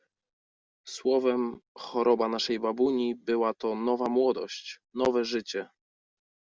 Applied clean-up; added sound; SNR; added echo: none; none; none; none.